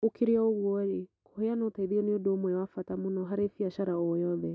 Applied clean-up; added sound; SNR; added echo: none; none; none; none.